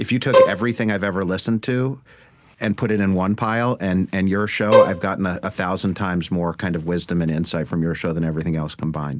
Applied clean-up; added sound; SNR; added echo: none; Bowed string instrument; -2 dB; none.